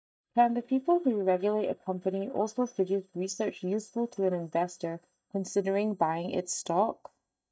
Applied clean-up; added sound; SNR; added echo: neural mask model DeepFilterNet 3.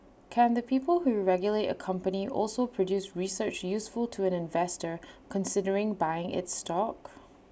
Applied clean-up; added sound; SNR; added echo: none; none; none; none.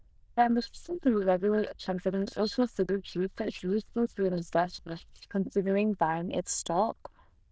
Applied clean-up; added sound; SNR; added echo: neural diffusion model UNIVERSE++.